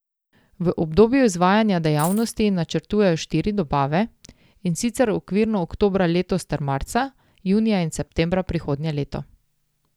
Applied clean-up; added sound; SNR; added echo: none; Coin (dropping); 17 dB; none.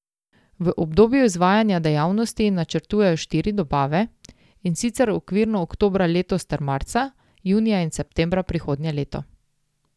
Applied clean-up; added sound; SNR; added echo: none; none; none; none.